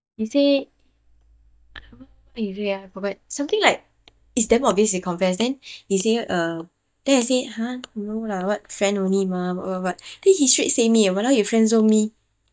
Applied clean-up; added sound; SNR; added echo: neural mask model DeepFilterNet 3.